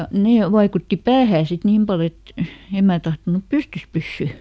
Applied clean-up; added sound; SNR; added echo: none; none; none; none.